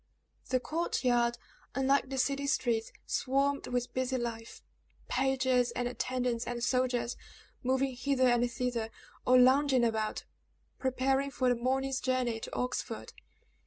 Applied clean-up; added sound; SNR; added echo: none; none; none; none.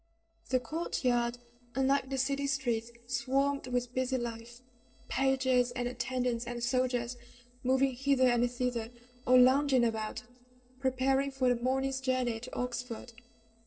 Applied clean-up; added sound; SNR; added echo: neural separator model SepFormer DNS4.